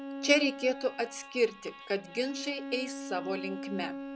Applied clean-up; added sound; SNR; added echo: none; Bowed string instrument; 9 dB; none.